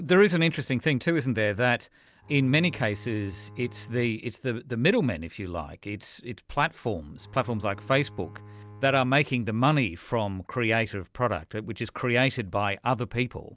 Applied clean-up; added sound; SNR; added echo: none; Bowed string instrument; 19 dB; none.